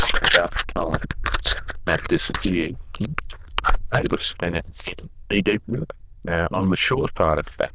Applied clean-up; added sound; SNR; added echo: neural diffusion model UNIVERSE++.